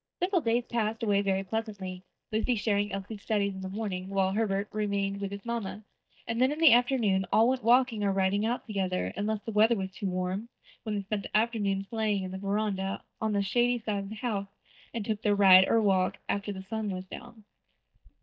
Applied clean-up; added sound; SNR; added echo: neural mask model DeepFilterNet 3.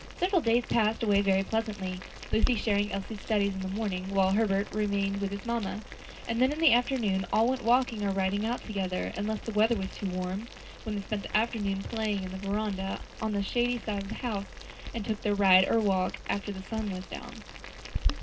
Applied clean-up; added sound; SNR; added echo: none; Boiling; 9 dB; reverberation time 0.2 s.